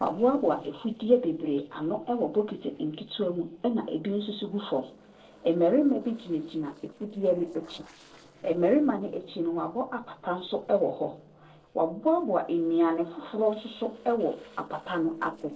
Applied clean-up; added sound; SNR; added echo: neural separator model SepFormer DNS4.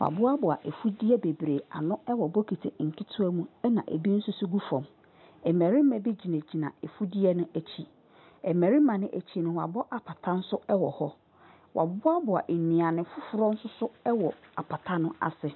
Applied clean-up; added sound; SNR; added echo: none; none; none; none.